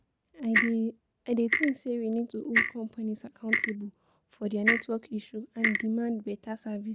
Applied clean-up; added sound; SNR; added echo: none; Clock; 1 dB; none.